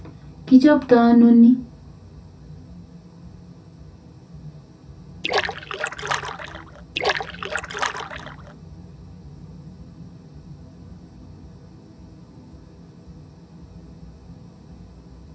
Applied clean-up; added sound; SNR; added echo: none; Splash, splatter; 4 dB; reverberation time 0.3 s.